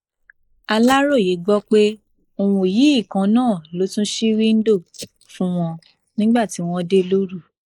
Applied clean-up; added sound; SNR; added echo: neural mask model Resemble Enhance denoiser.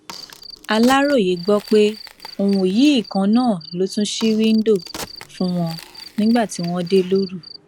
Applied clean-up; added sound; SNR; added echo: none; Crack + Cricket; 18 dB; none.